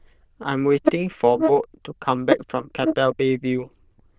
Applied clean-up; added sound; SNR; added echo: neural diffusion model UNIVERSE++.